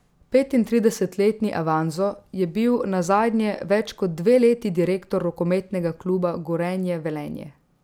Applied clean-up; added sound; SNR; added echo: none; none; none; none.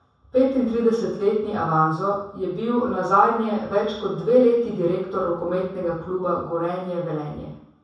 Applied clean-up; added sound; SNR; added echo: none; none; none; reverberation time 0.7 s.